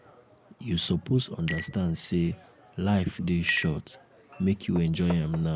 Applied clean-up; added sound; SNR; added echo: none; Chink, clink; 12 dB; none.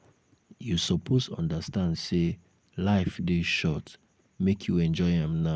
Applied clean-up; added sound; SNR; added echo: none; none; none; none.